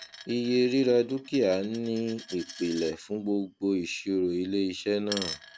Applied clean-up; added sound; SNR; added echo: none; Coin (dropping); 16 dB; none.